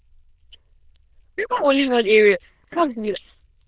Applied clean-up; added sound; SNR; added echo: neural diffusion model UNIVERSE++.